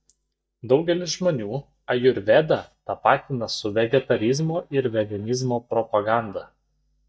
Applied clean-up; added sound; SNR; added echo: neural mask model DeepFilterNet 3.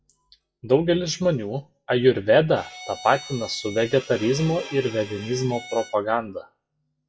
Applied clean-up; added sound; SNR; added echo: classical method WPE with log-MMSE.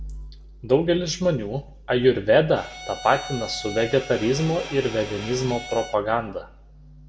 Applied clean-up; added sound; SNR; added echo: none; Bowed string instrument; 13 dB; reverberation time 0.5 s.